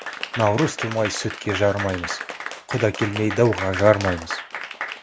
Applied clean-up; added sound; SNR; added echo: none; Applause / Crowd; 8 dB; none.